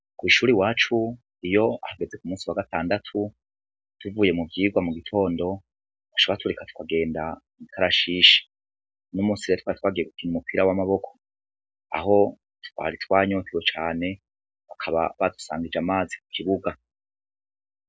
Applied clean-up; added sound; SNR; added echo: none; none; none; none.